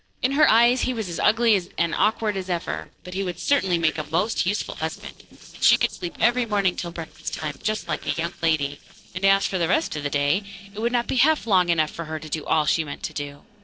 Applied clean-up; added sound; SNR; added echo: neural separator model SepFormer DNS4.